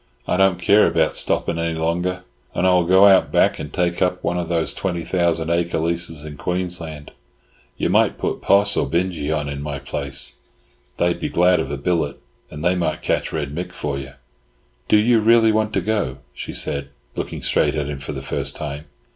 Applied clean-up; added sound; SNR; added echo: none; none; none; none.